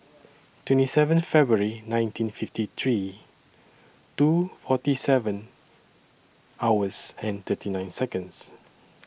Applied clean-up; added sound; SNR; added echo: none; none; none; none.